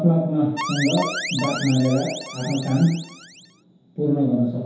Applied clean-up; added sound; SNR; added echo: none; Alarm; 9 dB; reverberation time 0.8 s.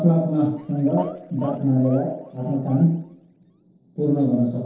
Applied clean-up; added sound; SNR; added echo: neural separator model SepFormer DNS4.